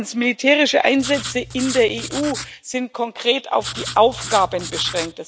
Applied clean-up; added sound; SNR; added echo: none; Writing; 10 dB; none.